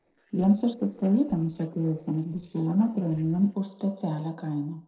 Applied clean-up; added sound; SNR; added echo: neural separator model SepFormer DNS4.